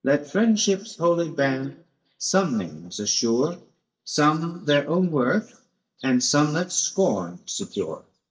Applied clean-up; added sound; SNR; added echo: neural mask model DeepFilterNet 3.